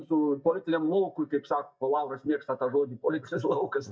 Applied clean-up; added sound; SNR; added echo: neural mask model DeepFilterNet 3.